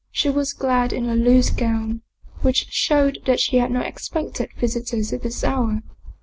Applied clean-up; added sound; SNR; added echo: none; none; none; none.